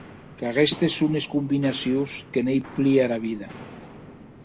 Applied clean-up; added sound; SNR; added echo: none; Walk, footsteps; 18 dB; none.